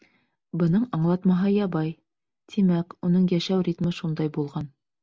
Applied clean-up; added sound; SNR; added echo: none; none; none; none.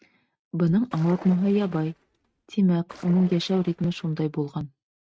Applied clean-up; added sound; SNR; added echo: neural mask model RNNoise.